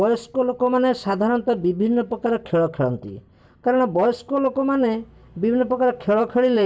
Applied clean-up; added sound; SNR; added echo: none; none; none; none.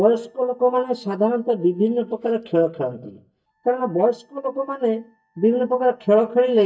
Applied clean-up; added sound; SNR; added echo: neural mask model DeepFilterNet 3.